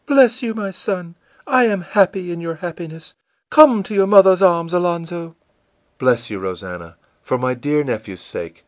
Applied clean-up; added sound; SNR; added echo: none; none; none; none.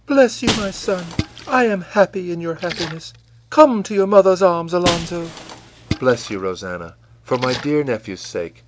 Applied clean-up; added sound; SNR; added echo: none; Shatter + Splash, splatter; 11 dB; none.